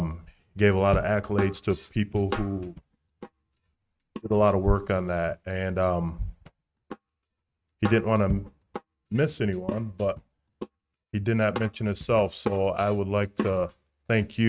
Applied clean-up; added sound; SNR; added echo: neural mask model RNNoise.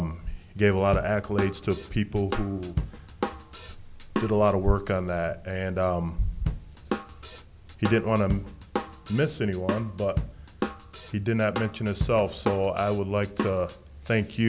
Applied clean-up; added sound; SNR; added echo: none; Drum / Drum kit; 7 dB; none.